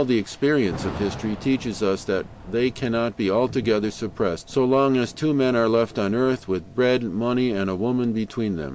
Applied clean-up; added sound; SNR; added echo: none; Thunder / Rain; 18 dB; none.